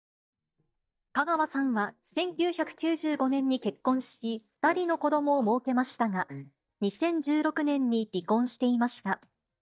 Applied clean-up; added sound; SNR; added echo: neural mask model DeepFilterNet 3.